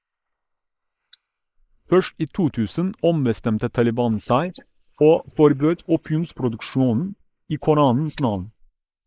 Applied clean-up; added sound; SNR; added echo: neural mask model Resemble Enhance denoiser.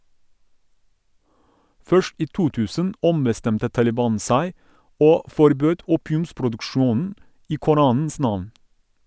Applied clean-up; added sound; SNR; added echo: none; none; none; none.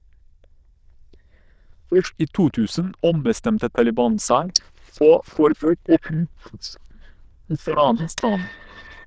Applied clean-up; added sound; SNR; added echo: neural diffusion model UNIVERSE++.